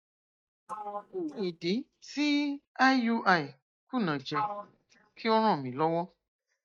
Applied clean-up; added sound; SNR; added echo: neural mask model DeepFilterNet 3.